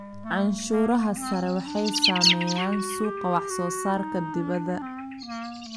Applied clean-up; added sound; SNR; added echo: none; Wind instrument, woodwind instrument + Bird; 2 dB; none.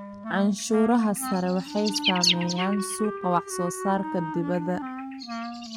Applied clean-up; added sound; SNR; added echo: neural mask model RNNoise.